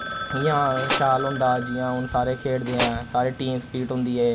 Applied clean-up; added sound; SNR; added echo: none; Telephone + Tools; 5 dB; none.